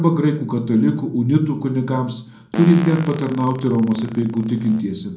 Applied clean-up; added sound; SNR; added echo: none; Fart; 19 dB; reverberation time 0.5 s.